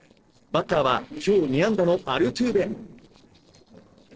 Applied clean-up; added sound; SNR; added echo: neural separator model SepFormer DNS4.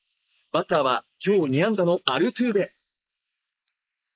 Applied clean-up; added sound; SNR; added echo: neural mask model Resemble Enhance denoiser.